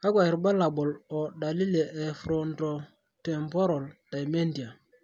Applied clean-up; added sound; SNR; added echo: none; none; none; none.